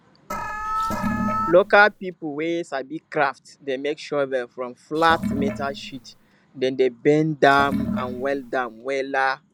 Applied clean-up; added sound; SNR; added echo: none; Alarm + Sink (filling or washing) / Water; 5 dB; none.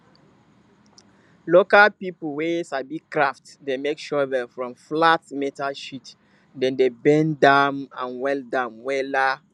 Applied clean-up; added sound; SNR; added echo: none; none; none; none.